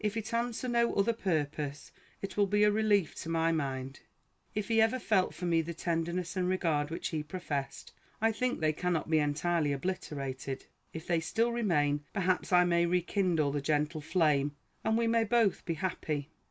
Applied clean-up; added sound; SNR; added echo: none; none; none; none.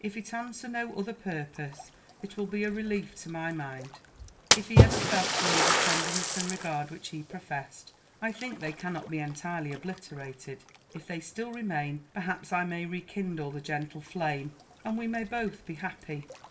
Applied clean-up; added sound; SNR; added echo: none; Splash, splatter; -2 dB; reverberation time 0.3 s.